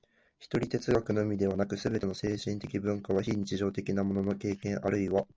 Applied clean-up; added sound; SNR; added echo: none; none; none; none.